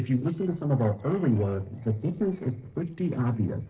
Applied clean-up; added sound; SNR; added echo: neural separator model SepFormer DNS4.